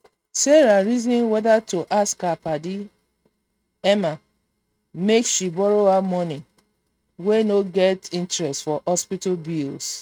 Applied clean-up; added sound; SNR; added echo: neural mask model RNNoise.